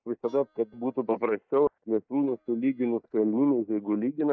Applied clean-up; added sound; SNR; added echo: neural mask model DeepFilterNet 3.